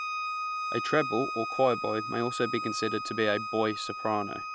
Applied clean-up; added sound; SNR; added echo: none; Bowed string instrument; 4 dB; none.